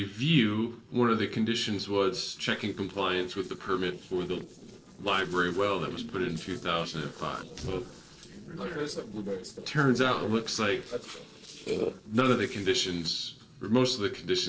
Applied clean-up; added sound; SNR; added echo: neural separator model SepFormer DNS4.